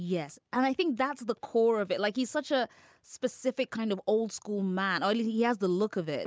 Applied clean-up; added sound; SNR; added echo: none; none; none; none.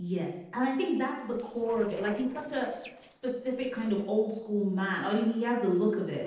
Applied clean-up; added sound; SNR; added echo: neural separator model SepFormer DNS4.